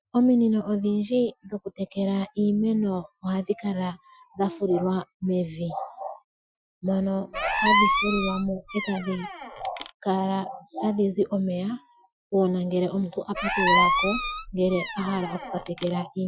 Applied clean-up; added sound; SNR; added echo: classical method Wiener filter.